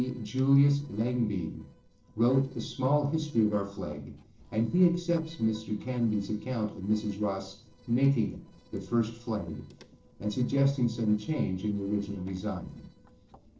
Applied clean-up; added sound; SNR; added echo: neural separator model SepFormer DNS4.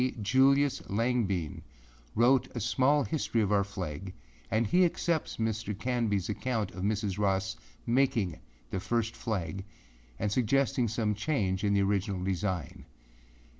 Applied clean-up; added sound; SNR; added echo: none; none; none; none.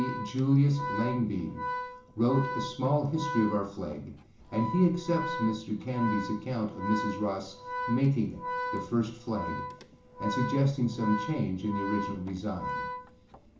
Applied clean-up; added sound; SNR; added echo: none; Organ; 7 dB; reverberation time 0.7 s.